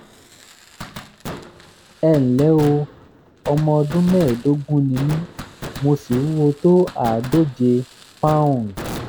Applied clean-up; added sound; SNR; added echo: none; Fireworks; 15 dB; none.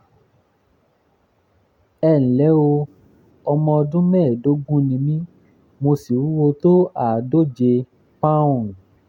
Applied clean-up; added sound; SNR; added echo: none; none; none; none.